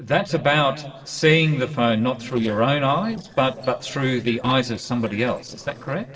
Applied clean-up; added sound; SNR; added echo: neural separator model SepFormer DNS4.